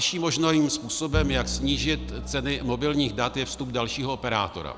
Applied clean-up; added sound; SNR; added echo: none; Bowed string instrument; 7 dB; none.